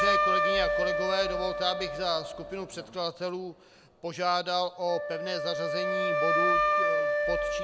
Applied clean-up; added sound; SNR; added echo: none; Wind instrument, woodwind instrument; -3 dB; none.